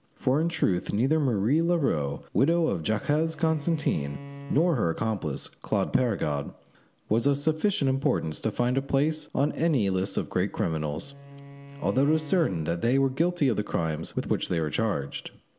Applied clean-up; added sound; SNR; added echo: none; Bowed string instrument; 18 dB; none.